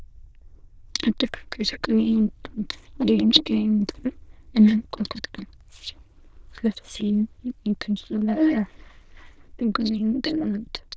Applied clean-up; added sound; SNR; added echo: neural diffusion model UNIVERSE++.